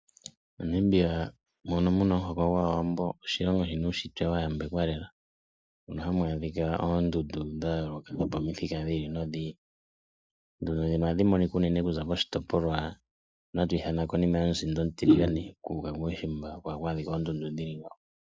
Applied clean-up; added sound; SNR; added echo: neural mask model Resemble Enhance denoiser.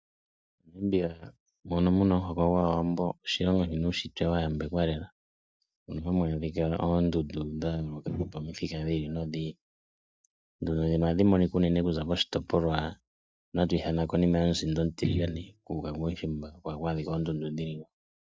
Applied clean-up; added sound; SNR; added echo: neural mask model DeepFilterNet 3.